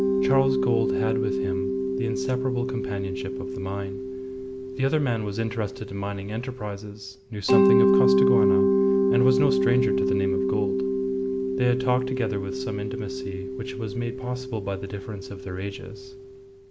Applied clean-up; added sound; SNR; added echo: none; Mallet percussion; -4 dB; none.